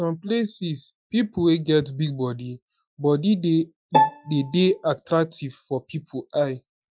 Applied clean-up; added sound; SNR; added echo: classical method Wiener filter.